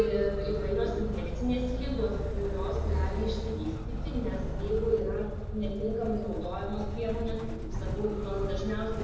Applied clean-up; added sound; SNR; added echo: none; Motor vehicle (road); 1 dB; reverberation time 1.1 s.